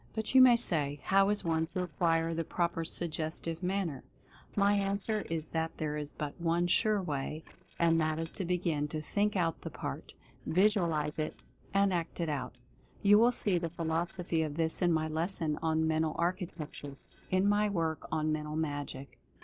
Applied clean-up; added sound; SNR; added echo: neural separator model SepFormer DNS4.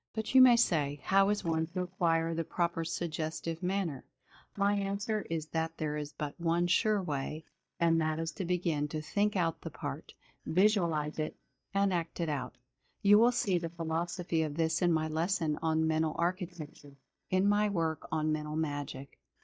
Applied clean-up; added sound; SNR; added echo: neural mask model DeepFilterNet 3.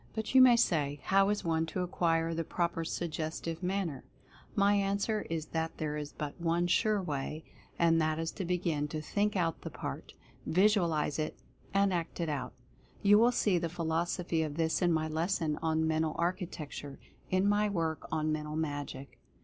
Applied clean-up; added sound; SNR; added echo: none; none; none; none.